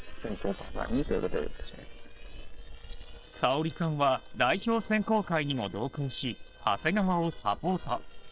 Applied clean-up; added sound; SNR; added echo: neural separator model SepFormer WHAM!.